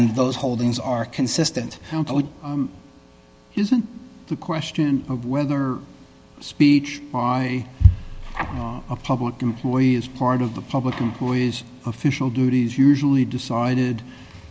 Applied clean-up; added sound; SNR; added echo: none; none; none; none.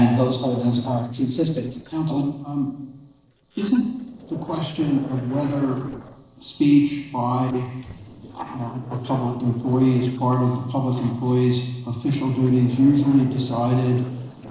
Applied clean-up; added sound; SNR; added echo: neural separator model SepFormer DNS4.